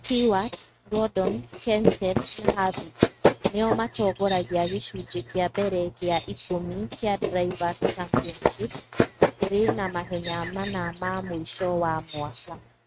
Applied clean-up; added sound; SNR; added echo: neural mask model RNNoise.